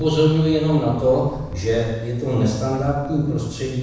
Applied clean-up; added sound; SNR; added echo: none; Wind; 17 dB; reverberation time 1.1 s.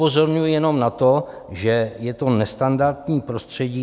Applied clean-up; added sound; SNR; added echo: none; none; none; none.